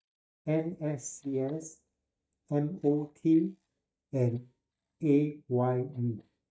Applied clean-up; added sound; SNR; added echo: neural mask model DeepFilterNet 3.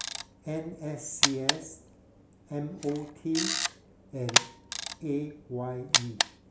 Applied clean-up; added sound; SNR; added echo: none; Camera; -3 dB; none.